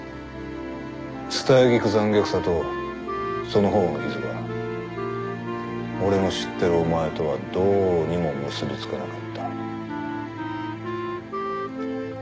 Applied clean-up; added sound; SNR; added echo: none; Wind instrument, woodwind instrument; 10 dB; none.